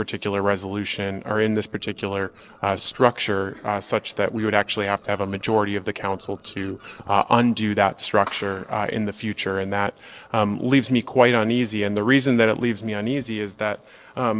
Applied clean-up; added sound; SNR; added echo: neural separator model SepFormer DNS4.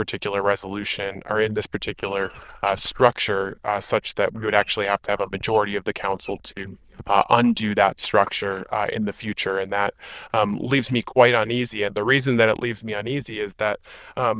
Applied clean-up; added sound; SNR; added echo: neural diffusion model UNIVERSE++.